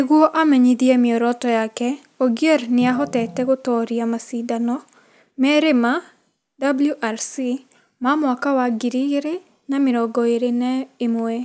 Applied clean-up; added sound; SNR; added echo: none; Organ; 14 dB; none.